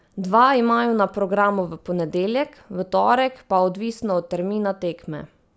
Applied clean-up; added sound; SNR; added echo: none; none; none; none.